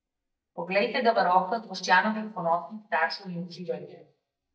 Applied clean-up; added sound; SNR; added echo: neural mask model DeepFilterNet 3.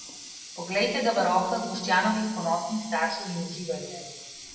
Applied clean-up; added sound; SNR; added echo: none; Water tap, faucet; 14 dB; reverberation time 1.0 s.